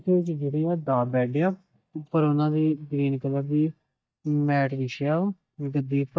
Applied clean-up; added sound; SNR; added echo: neural mask model DeepFilterNet 3.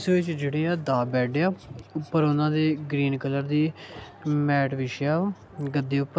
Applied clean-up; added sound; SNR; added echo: none; none; none; none.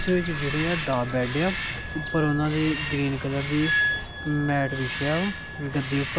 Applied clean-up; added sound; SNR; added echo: none; Wind instrument, woodwind instrument + Bird vocalization, bird call, bird song; 4 dB; none.